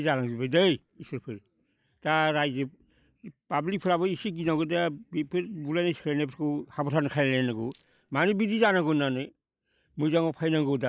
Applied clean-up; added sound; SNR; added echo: neural mask model Resemble Enhance denoiser.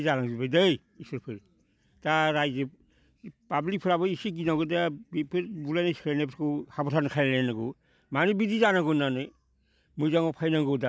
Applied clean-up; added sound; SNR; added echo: none; none; none; none.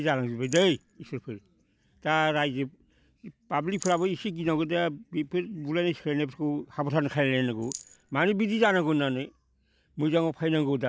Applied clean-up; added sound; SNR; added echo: none; Rattle; 17 dB; none.